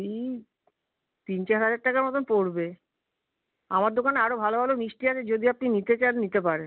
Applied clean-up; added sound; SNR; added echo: none; none; none; none.